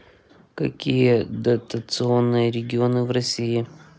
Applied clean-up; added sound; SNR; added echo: none; none; none; none.